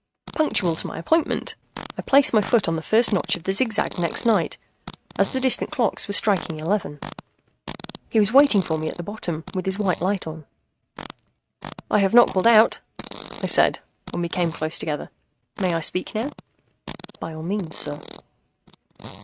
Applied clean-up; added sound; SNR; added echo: neural mask model RNNoise.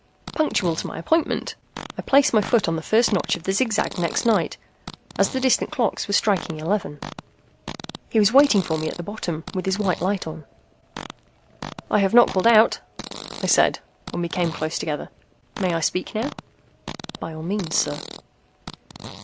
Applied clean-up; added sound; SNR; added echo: none; Fart; 15 dB; none.